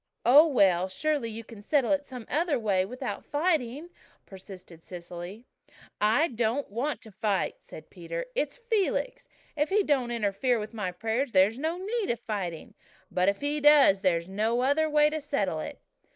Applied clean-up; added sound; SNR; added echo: neural mask model Resemble Enhance denoiser.